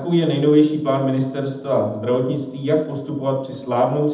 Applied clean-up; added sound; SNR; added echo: none; none; none; reverberation time 0.8 s.